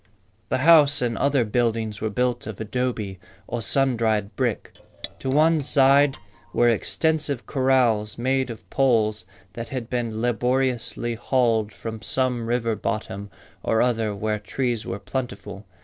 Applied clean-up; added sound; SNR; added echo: neural separator model SepFormer DNS4.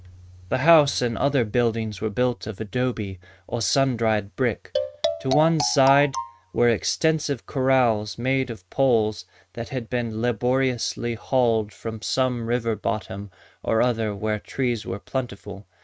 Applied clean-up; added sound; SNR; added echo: neural mask model RNNoise.